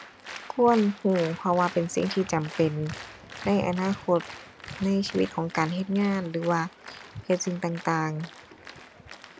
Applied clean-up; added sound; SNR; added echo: none; Applause; 16 dB; none.